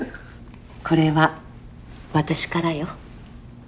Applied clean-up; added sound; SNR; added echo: none; none; none; none.